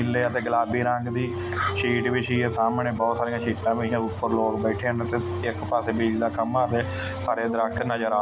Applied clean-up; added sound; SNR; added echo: none; Wind instrument, woodwind instrument; 10 dB; none.